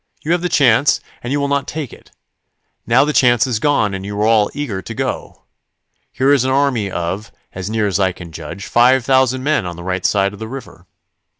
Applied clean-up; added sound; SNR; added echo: none; none; none; none.